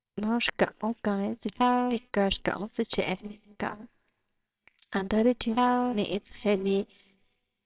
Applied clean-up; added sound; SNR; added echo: neural separator model SepFormer WHAMR!.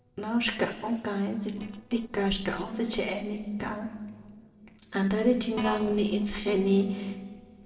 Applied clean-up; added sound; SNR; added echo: neural separator model SepFormer DNS4.